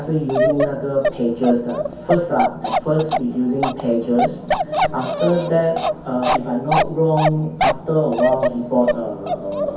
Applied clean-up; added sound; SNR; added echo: none; Bark; 2 dB; reverberation time 0.6 s.